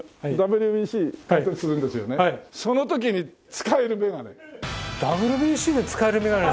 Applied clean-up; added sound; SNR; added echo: none; none; none; none.